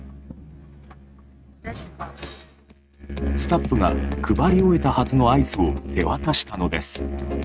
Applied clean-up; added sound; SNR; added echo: neural mask model RNNoise.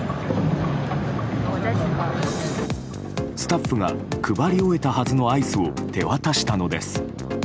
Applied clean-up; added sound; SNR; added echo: none; none; none; none.